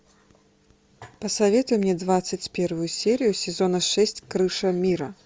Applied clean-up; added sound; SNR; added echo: none; none; none; none.